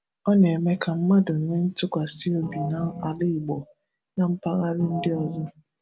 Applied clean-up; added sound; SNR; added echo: none; Organ; 8 dB; none.